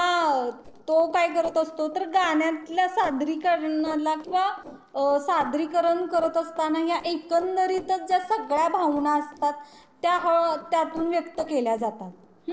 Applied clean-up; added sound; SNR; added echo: neural separator model SepFormer DNS4.